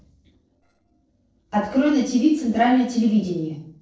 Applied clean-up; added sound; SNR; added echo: neural separator model SepFormer DNS4.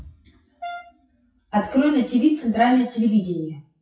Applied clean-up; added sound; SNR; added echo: classical method WPE with log-MMSE.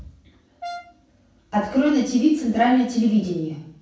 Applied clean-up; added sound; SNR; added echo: none; Brass instrument; 16 dB; reverberation time 0.6 s.